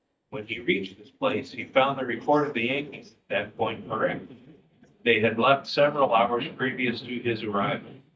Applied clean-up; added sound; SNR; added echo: neural mask model DeepFilterNet 3.